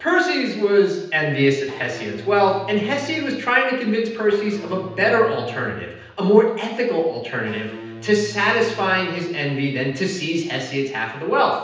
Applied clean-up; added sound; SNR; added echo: none; Electric guitar / Bass guitar; 17 dB; reverberation time 0.9 s.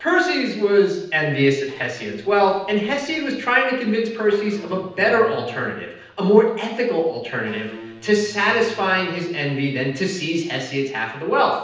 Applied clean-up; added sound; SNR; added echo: neural separator model SepFormer DNS4.